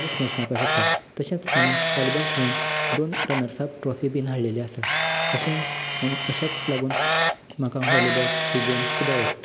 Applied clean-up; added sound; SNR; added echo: none; Camera; -4 dB; none.